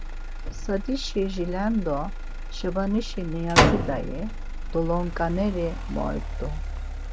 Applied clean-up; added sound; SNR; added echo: none; Slam + Motor vehicle (road); -1 dB; none.